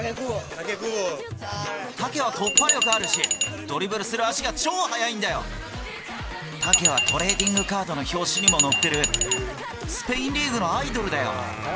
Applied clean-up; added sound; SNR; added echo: none; Glass; -5 dB; none.